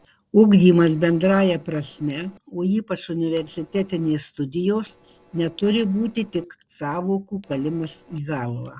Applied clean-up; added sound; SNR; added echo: neural separator model SepFormer DNS4.